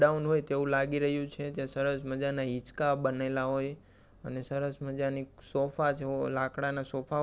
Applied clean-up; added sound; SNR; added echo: none; none; none; none.